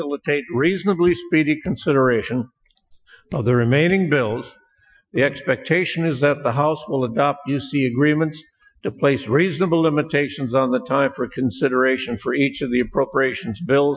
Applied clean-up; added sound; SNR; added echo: classical method Wiener filter.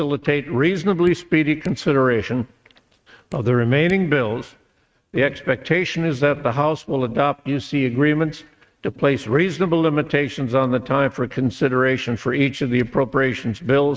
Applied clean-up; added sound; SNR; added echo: neural mask model RNNoise.